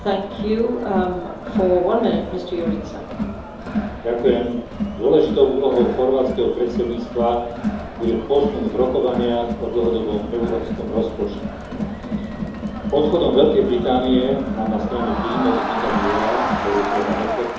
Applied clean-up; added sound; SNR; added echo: none; Crowd; 5 dB; reverberation time 2.8 s.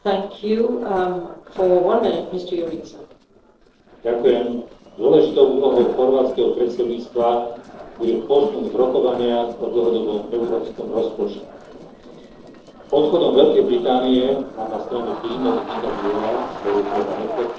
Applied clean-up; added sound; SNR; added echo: neural separator model SepFormer DNS4.